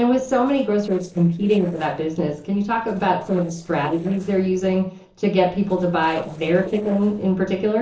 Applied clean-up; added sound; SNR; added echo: neural separator model SepFormer DNS4.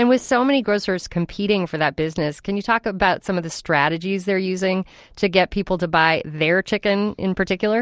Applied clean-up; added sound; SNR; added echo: none; none; none; none.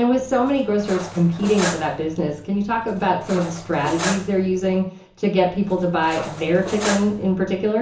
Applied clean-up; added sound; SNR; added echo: none; Cutlery, silverware; 12 dB; reverberation time 0.7 s.